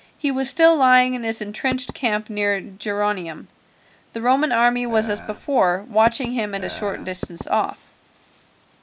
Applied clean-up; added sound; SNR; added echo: none; Burping, eructation + Knock / Wood; 14 dB; none.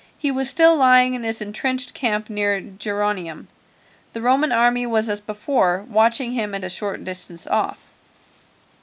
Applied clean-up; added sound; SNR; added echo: none; none; none; none.